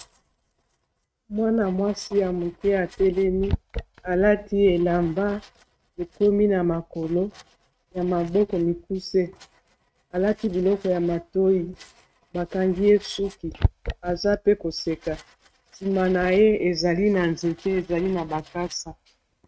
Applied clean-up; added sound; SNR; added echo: neural mask model RNNoise.